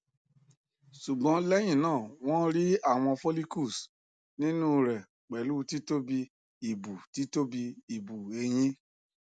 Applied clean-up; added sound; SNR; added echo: none; none; none; none.